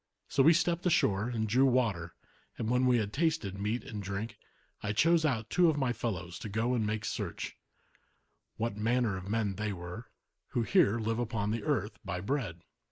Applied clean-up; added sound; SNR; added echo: neural mask model Resemble Enhance denoiser.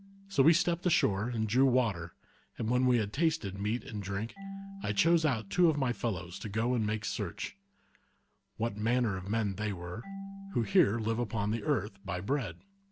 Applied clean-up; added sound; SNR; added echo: none; Marimba, xylophone / Wood; 19 dB; none.